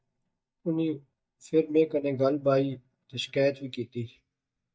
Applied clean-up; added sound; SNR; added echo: neural mask model DeepFilterNet 3.